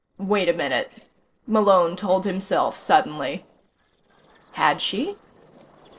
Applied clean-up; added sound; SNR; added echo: neural separator model SepFormer DNS4.